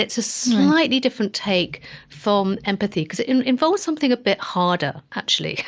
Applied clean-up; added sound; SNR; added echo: none; none; none; none.